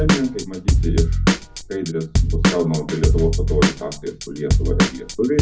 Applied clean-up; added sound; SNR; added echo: none; Drum / Drum kit; -5 dB; reverberation time 0.4 s.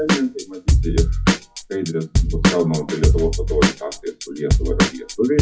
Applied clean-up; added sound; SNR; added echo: classical method WPE with log-MMSE.